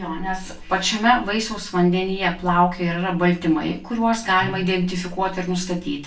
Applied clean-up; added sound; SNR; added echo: none; none; none; reverberation time 0.3 s.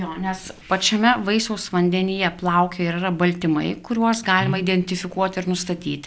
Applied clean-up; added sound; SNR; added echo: none; none; none; none.